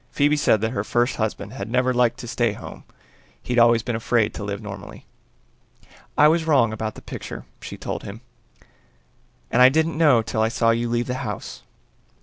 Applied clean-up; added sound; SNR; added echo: none; none; none; none.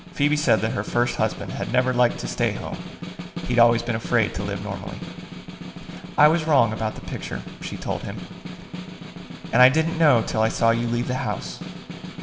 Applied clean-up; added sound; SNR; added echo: none; Snare drum; 11 dB; reverberation time 1.1 s.